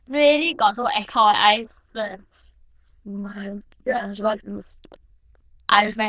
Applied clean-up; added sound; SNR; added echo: neural diffusion model UNIVERSE++.